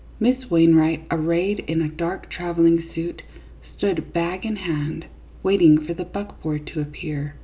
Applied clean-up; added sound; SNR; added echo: none; none; none; none.